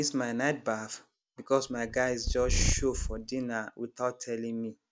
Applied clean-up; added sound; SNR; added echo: none; Purr; 1 dB; none.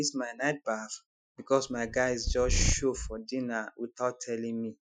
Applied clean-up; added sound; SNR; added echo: classical method Wiener filter.